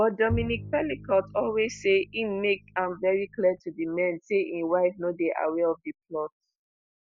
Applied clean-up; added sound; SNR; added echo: none; Bowed string instrument; 12 dB; none.